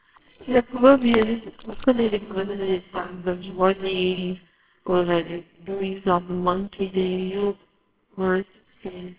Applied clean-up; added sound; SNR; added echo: neural separator model SepFormer WHAMR!.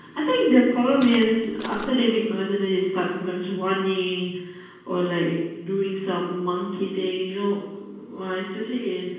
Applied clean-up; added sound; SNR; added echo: none; Walk, footsteps; 13 dB; reverberation time 1.2 s.